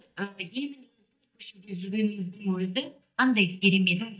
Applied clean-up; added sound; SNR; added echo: neural mask model DeepFilterNet 3.